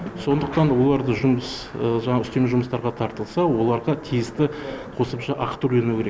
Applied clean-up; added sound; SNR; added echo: none; none; none; none.